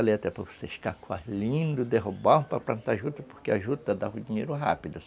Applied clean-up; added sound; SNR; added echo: none; none; none; none.